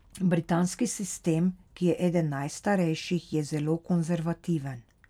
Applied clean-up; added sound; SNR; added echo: none; none; none; none.